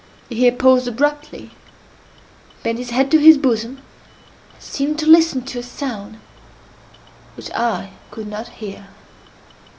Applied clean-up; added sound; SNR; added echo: none; none; none; none.